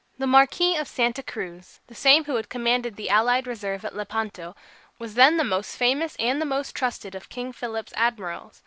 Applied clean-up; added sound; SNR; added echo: none; none; none; none.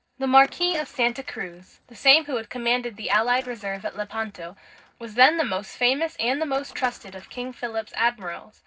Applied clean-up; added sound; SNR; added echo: neural separator model SepFormer DNS4.